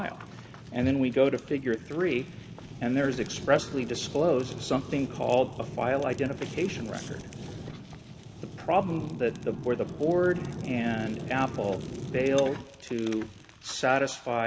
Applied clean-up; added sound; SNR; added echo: none; Fire; 11 dB; none.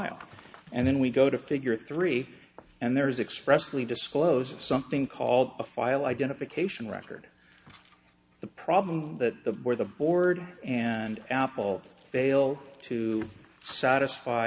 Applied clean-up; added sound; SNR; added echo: none; none; none; none.